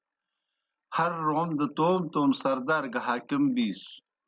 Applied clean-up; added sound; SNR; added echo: none; none; none; none.